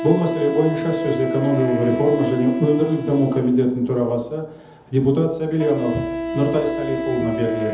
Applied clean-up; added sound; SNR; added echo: none; Wind instrument, woodwind instrument; 7 dB; reverberation time 0.8 s.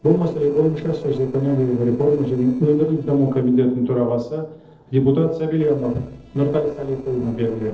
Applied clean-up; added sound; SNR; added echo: neural separator model SepFormer DNS4.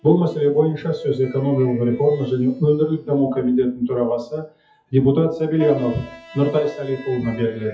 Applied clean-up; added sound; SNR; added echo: classical method WPE with log-MMSE.